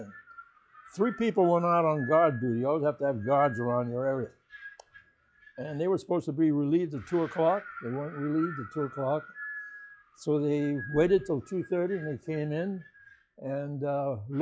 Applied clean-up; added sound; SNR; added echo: classical method log-MMSE.